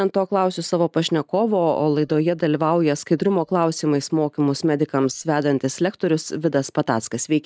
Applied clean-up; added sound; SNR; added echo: neural mask model DeepFilterNet 3.